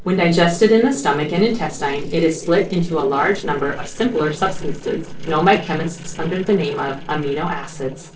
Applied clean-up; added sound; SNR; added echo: neural separator model SepFormer DNS4.